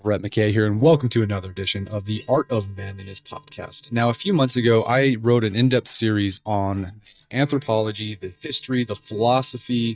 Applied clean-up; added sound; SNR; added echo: neural mask model DeepFilterNet 3.